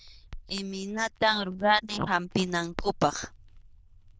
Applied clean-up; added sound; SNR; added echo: neural diffusion model UNIVERSE++.